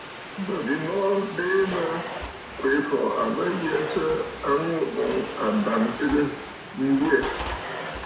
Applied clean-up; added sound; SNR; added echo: none; Domestic sounds, home sounds; 11 dB; reverberation time 0.6 s.